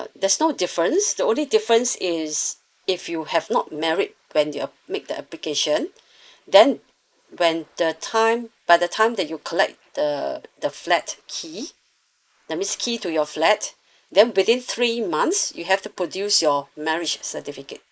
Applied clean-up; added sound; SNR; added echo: neural mask model Resemble Enhance denoiser.